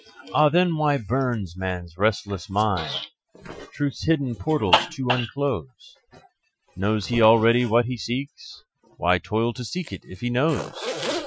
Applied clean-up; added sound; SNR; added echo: classical method Wiener filter.